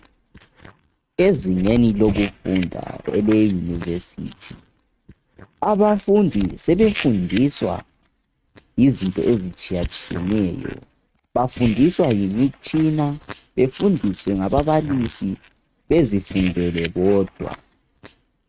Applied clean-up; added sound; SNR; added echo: neural mask model RNNoise.